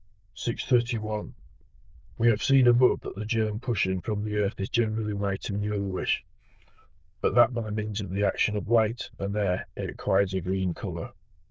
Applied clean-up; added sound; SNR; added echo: neural diffusion model UNIVERSE++.